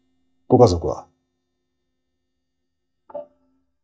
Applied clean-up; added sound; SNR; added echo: neural mask model DeepFilterNet 3.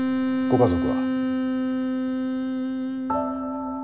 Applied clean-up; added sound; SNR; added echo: none; Wind instrument, woodwind instrument; -5 dB; none.